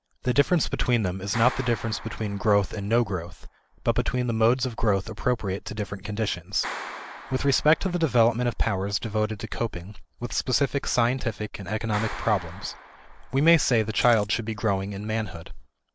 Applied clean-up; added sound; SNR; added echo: none; Clapping + Coin (dropping); 18 dB; none.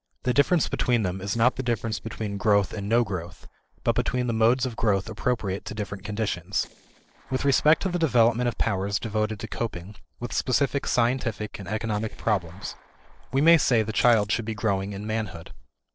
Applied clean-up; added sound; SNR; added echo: neural separator model SepFormer DNS4.